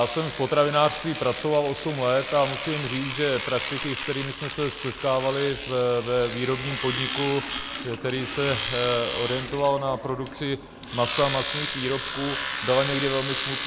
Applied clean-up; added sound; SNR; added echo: none; Domestic sounds, home sounds; 7 dB; none.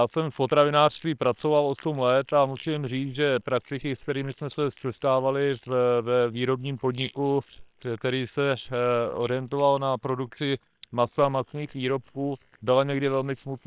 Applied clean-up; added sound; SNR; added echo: neural separator model SepFormer WHAM!.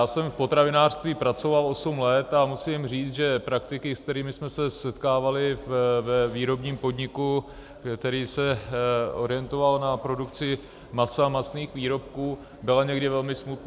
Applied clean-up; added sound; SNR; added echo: none; none; none; none.